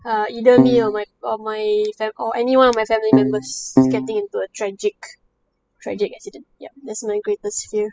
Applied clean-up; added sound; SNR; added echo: classical method spectral subtraction.